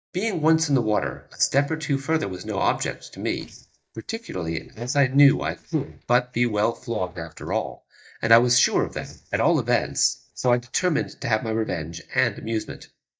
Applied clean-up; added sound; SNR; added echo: neural mask model DeepFilterNet 3.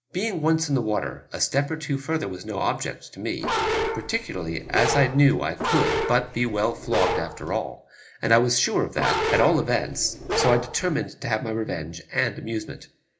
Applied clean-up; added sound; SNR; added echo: none; Bark; 3 dB; reverberation time 0.4 s.